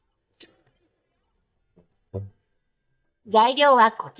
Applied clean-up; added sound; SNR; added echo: neural mask model DeepFilterNet 3.